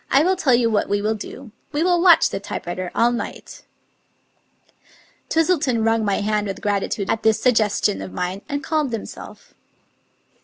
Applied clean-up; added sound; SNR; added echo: none; none; none; none.